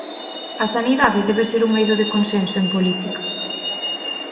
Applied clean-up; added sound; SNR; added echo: none; Truck; 8 dB; reverberation time 1.8 s.